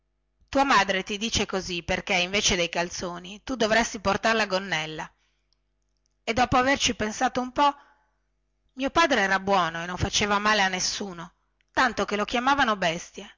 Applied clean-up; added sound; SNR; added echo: none; none; none; none.